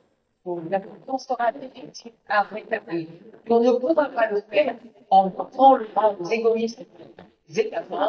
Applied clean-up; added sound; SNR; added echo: neural mask model DeepFilterNet 3.